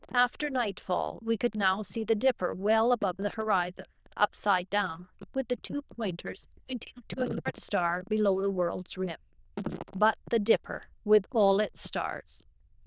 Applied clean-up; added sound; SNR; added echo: neural diffusion model UNIVERSE++.